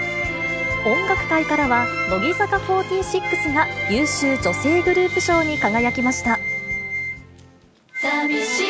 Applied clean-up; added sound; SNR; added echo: none; Wind instrument, woodwind instrument; 5 dB; none.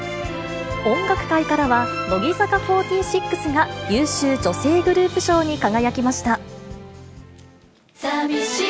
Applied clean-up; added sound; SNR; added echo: none; none; none; none.